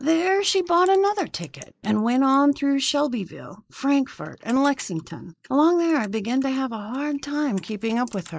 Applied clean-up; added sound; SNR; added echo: neural mask model Resemble Enhance denoiser.